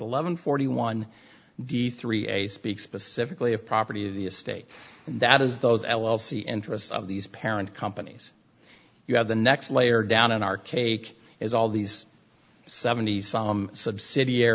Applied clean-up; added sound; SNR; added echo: none; none; none; none.